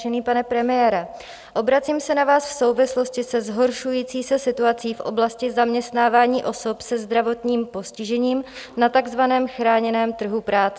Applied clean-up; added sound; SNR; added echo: none; none; none; none.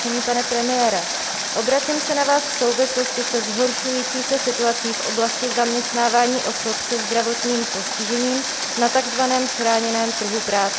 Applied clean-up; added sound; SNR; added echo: none; Water; 3 dB; none.